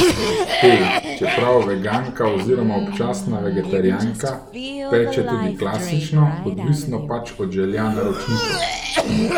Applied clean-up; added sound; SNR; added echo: none; Cough; 3 dB; none.